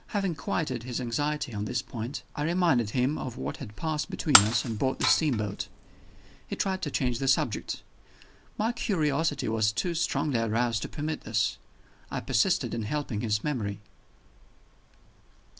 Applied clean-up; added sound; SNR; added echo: none; Shatter; 0 dB; none.